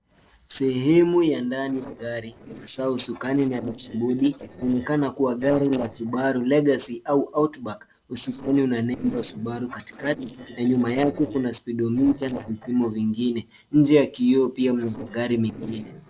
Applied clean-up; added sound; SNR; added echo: neural separator model SepFormer DNS4.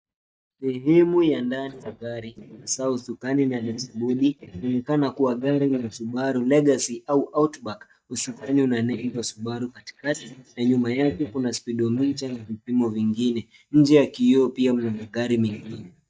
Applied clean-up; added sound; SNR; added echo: neural mask model DeepFilterNet 3.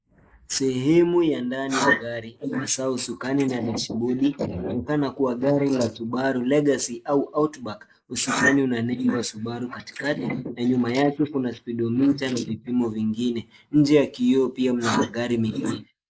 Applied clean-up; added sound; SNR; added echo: neural mask model Resemble Enhance denoiser.